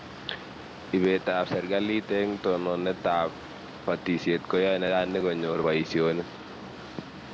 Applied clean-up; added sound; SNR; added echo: none; Boat, Water vehicle; 14 dB; none.